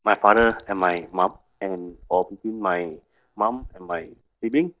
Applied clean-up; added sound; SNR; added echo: neural mask model DeepFilterNet 3.